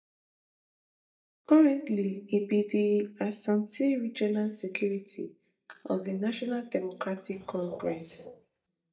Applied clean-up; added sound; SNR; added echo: neural mask model DeepFilterNet 3.